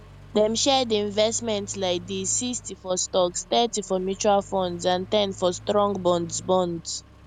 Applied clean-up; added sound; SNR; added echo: none; Accelerating, revving, vroom; 20 dB; none.